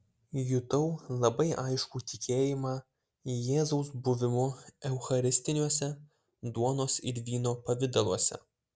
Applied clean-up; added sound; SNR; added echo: none; none; none; none.